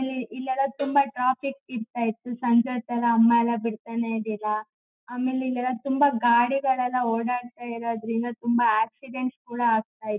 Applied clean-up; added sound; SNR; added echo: none; Cowbell; 20 dB; none.